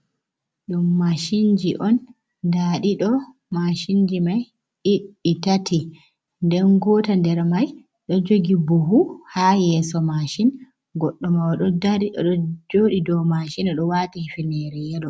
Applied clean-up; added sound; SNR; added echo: none; none; none; none.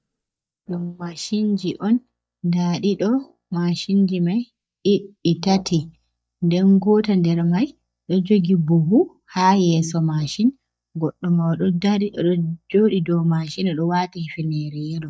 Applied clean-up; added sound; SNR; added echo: neural mask model DeepFilterNet 3.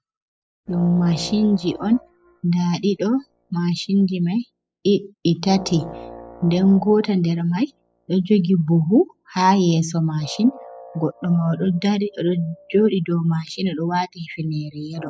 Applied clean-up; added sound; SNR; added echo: classical method spectral subtraction.